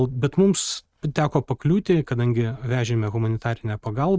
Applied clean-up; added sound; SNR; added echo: neural mask model RNNoise.